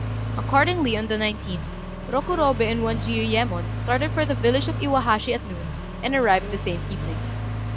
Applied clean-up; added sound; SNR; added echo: none; Accelerating, revving, vroom; 4 dB; none.